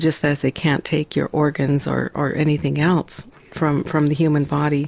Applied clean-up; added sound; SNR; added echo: none; none; none; none.